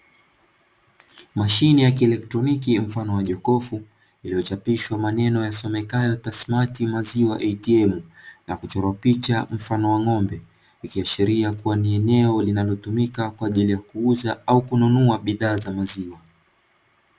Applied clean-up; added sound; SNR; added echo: none; none; none; none.